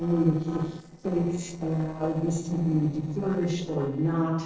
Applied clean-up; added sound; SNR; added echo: neural separator model SepFormer DNS4.